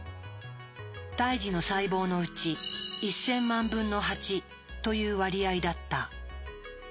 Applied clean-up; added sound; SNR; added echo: none; none; none; none.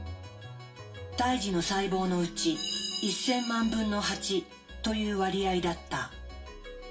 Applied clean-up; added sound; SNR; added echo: none; none; none; reverberation time 0.2 s.